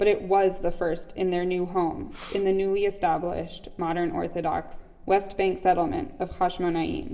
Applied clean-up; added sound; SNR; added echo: none; Breathing; 16 dB; reverberation time 2.6 s.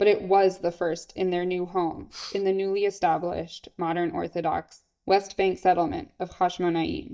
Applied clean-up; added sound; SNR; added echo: neural mask model DeepFilterNet 3.